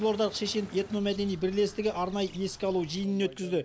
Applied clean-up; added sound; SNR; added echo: none; none; none; none.